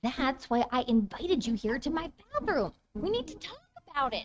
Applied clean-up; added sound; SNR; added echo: neural mask model RNNoise.